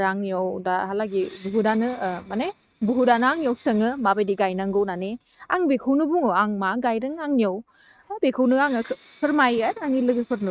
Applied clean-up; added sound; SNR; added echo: neural mask model RNNoise.